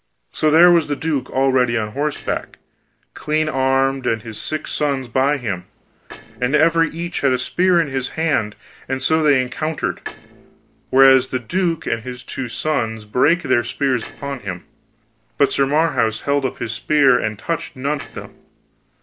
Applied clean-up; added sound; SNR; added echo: neural separator model SepFormer DNS4.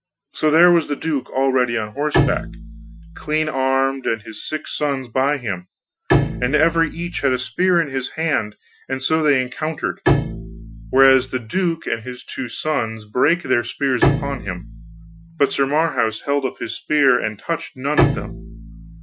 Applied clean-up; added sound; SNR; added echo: classical method Wiener filter.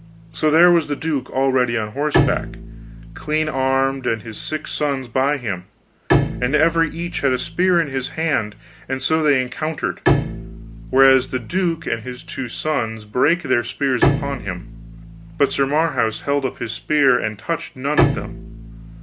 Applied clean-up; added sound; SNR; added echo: none; Bowed string instrument; 6 dB; none.